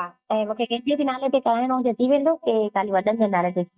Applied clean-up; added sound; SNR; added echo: neural mask model DeepFilterNet 3.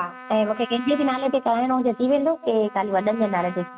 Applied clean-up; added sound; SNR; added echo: none; Trumpet; 17 dB; none.